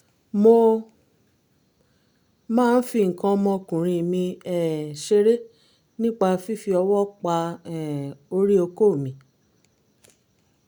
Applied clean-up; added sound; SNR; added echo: none; none; none; none.